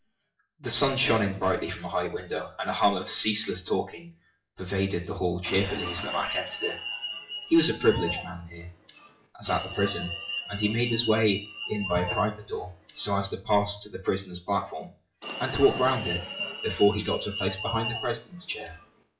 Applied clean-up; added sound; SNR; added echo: classical method WPE with log-MMSE.